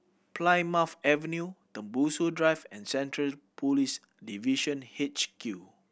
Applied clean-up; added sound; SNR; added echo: none; none; none; none.